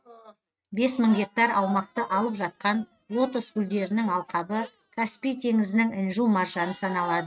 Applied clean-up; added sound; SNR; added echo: neural mask model RNNoise.